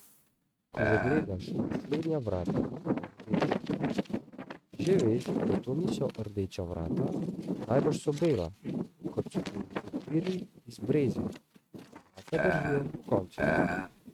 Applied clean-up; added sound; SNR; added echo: neural mask model RNNoise.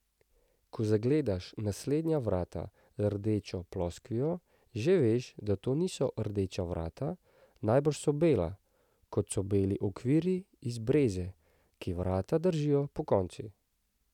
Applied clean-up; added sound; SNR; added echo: none; none; none; none.